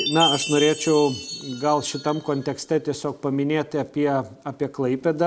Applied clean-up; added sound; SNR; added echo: none; Chime; 10 dB; none.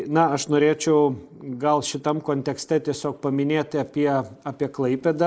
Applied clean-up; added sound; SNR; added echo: neural mask model Resemble Enhance denoiser.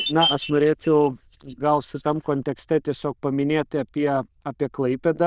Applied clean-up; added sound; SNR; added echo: neural diffusion model UNIVERSE++.